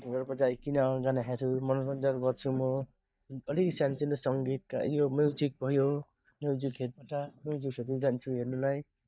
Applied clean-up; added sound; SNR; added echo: neural mask model DeepFilterNet 3.